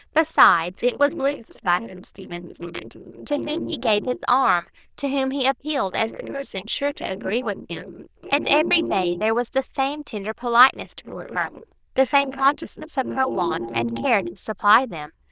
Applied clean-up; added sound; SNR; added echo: neural diffusion model UNIVERSE++.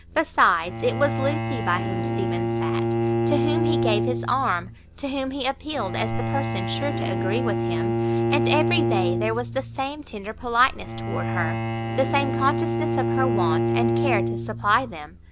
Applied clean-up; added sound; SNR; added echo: none; Bowed string instrument; -1 dB; none.